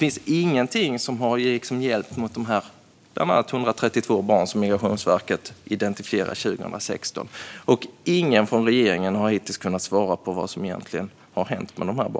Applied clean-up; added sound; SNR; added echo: none; none; none; none.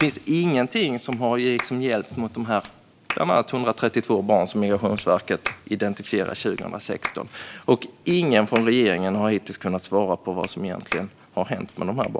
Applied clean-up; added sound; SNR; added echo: none; Clapping; 15 dB; none.